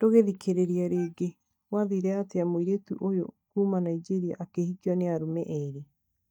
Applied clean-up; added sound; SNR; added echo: neural mask model DeepFilterNet 3.